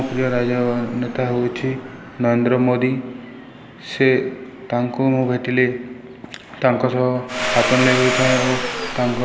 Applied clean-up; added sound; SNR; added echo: none; Domestic sounds, home sounds; 8 dB; none.